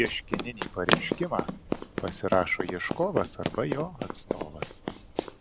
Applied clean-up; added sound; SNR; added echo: none; Run; 1 dB; none.